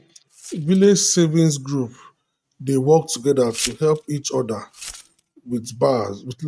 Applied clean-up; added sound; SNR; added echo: neural mask model RNNoise.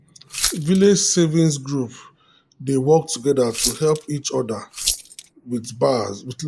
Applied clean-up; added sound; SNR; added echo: neural mask model Resemble Enhance denoiser.